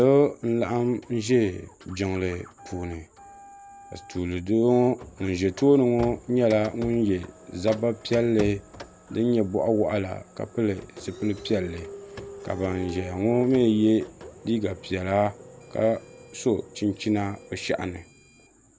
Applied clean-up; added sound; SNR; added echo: none; Printer; 18 dB; none.